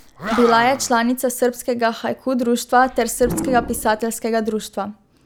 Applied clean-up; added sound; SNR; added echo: none; Animal; 12 dB; none.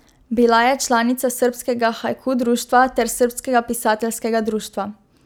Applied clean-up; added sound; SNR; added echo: none; none; none; none.